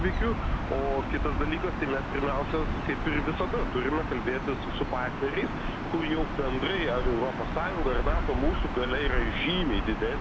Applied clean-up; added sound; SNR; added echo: none; Gull, seagull / Ocean; 0 dB; none.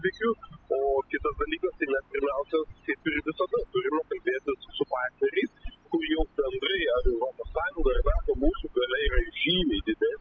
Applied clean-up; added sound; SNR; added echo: classical method spectral subtraction.